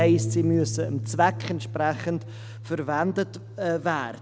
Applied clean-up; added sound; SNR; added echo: none; Bass guitar; 7 dB; none.